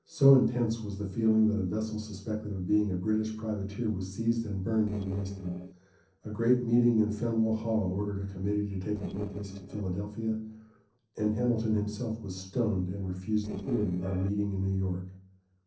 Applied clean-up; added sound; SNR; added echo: neural separator model SepFormer DNS4.